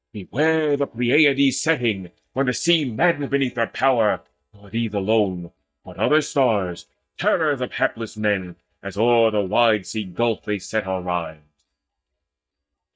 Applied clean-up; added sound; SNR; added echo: neural mask model DeepFilterNet 3.